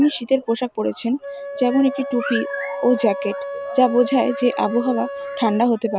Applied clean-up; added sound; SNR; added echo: none; Wind instrument, woodwind instrument; 10 dB; none.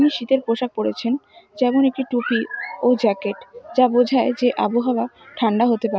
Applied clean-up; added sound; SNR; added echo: none; none; none; none.